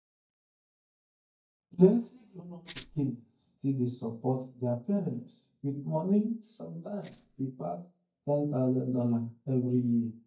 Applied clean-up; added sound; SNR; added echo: neural mask model DeepFilterNet 3.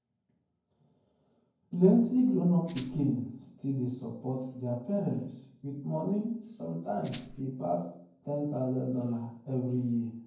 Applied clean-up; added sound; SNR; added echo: none; Rattle (instrument); 5 dB; reverberation time 0.9 s.